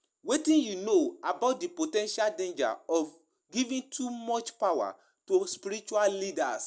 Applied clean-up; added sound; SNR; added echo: none; none; none; none.